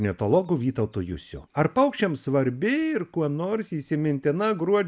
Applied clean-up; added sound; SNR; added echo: none; none; none; none.